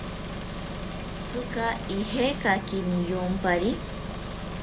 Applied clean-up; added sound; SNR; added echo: none; Engine; 5 dB; none.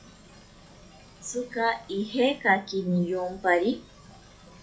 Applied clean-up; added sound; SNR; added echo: classical method log-MMSE.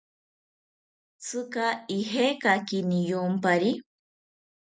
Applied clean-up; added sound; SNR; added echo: none; none; none; none.